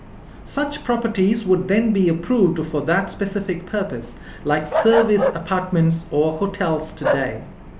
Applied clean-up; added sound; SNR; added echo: none; Bark; 5 dB; none.